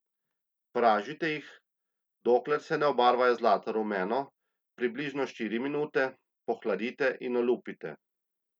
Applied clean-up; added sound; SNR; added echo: none; none; none; none.